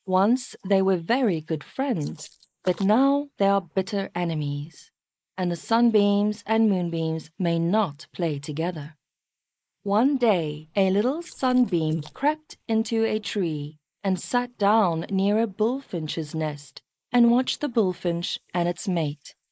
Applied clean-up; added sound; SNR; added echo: neural mask model Resemble Enhance denoiser.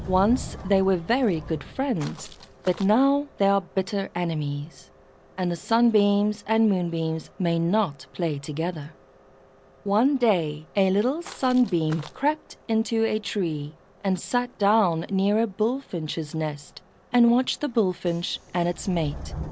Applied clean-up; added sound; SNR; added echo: none; Walk, footsteps + Subway, metro, underground; 18 dB; none.